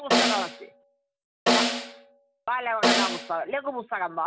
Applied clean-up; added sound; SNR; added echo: none; Snare drum; -4 dB; none.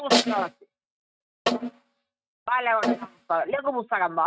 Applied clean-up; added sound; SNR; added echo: neural mask model RNNoise.